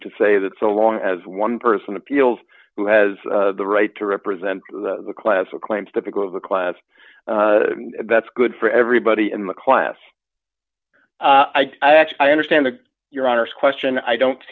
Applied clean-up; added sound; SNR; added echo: none; none; none; none.